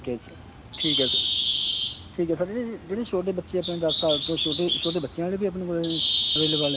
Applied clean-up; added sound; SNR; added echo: none; Bird; -2 dB; none.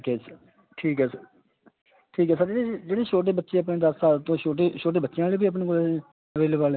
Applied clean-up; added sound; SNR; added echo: none; none; none; none.